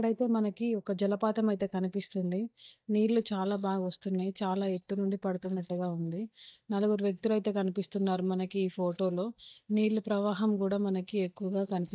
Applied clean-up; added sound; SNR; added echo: neural mask model DeepFilterNet 3.